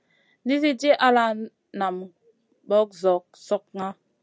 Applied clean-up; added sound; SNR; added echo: none; none; none; none.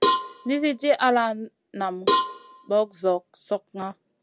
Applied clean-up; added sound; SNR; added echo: none; Cowbell; 2 dB; none.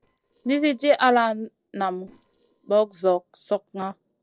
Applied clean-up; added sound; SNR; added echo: neural separator model SepFormer DNS4.